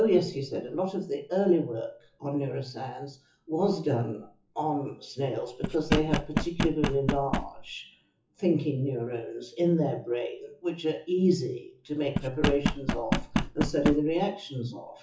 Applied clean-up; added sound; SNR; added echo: classical method WPE with log-MMSE.